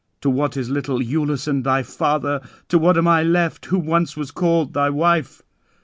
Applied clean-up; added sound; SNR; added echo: none; none; none; none.